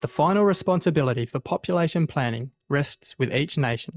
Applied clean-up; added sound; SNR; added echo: neural mask model DeepFilterNet 3.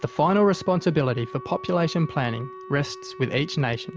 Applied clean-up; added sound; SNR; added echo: none; Wind instrument, woodwind instrument; 17 dB; none.